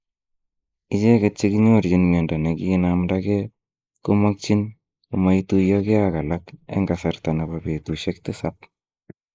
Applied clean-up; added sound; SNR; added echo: neural mask model Resemble Enhance denoiser.